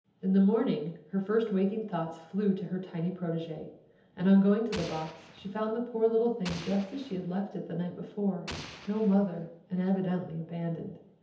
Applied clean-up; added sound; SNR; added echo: none; Explosion; 15 dB; reverberation time 0.8 s.